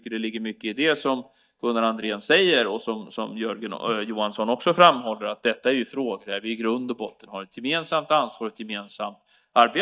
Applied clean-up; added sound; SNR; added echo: neural mask model DeepFilterNet 3.